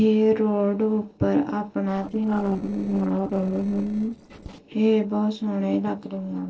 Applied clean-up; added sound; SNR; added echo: neural separator model SepFormer DNS4.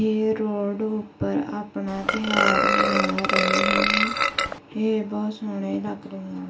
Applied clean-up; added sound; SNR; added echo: none; Burping, eructation; -4 dB; reverberation time 0.2 s.